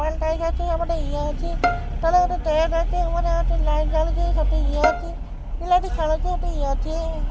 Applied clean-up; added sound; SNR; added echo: none; Bowed string instrument; 11 dB; none.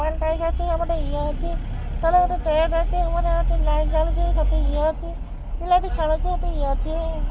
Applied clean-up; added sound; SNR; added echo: none; none; none; none.